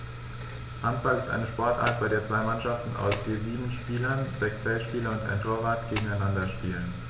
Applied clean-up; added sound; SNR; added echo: none; Tap; 11 dB; none.